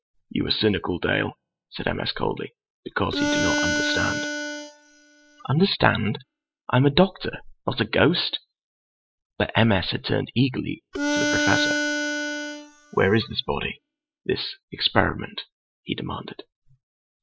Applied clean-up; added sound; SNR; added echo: classical method spectral subtraction.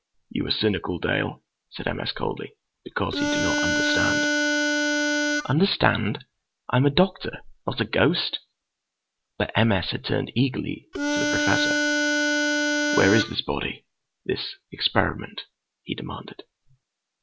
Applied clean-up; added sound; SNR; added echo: none; Harmonica; -4 dB; none.